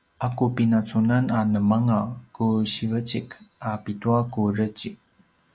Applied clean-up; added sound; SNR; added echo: none; none; none; none.